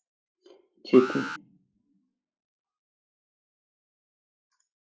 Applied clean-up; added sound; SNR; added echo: classical method log-MMSE.